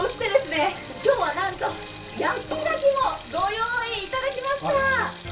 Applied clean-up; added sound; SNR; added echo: none; Sink (filling or washing); 13 dB; reverberation time 0.2 s.